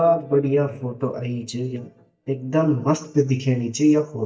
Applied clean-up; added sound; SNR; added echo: neural mask model DeepFilterNet 3.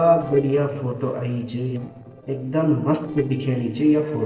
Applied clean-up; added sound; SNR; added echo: neural separator model SepFormer DNS4.